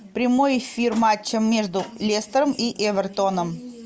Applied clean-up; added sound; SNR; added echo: none; none; none; none.